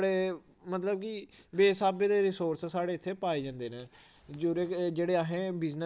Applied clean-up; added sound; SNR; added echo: none; none; none; none.